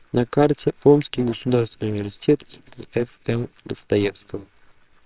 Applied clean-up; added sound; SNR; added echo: neural separator model SepFormer WHAMR!.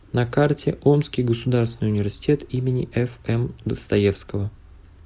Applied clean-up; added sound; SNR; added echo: none; none; none; none.